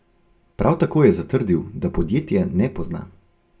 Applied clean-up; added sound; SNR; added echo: none; none; none; reverberation time 0.2 s.